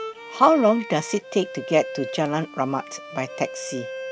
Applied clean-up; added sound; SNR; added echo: none; Bowed string instrument; 12 dB; none.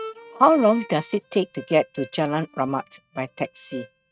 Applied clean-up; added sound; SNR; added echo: neural mask model RNNoise.